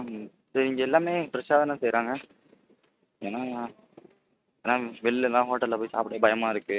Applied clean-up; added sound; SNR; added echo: neural mask model RNNoise.